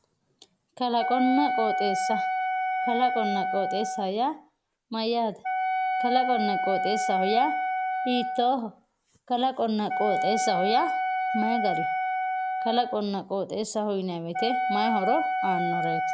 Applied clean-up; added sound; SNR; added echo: none; Wind instrument, woodwind instrument; 0 dB; none.